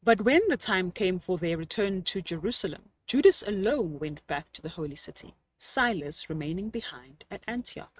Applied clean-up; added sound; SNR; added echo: neural mask model RNNoise.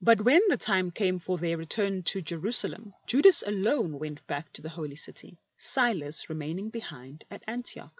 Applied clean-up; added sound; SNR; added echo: none; none; none; none.